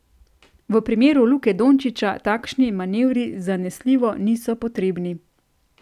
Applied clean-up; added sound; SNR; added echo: none; none; none; none.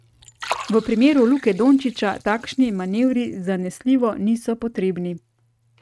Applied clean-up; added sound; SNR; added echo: neural mask model RNNoise.